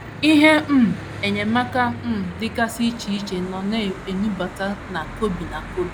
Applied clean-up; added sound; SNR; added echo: none; Church bell / Traffic noise, roadway noise; 12 dB; none.